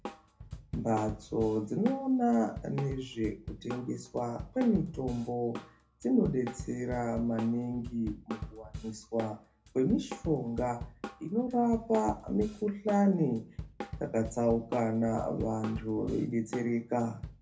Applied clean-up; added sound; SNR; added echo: none; Drum kit; 12 dB; reverberation time 0.3 s.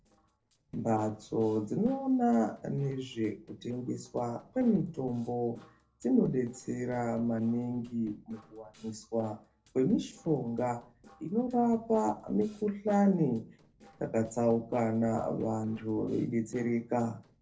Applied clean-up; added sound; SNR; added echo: neural separator model SepFormer DNS4.